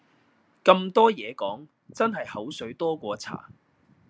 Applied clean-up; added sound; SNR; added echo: none; none; none; none.